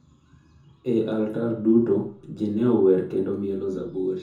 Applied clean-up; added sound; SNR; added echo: none; none; none; reverberation time 0.6 s.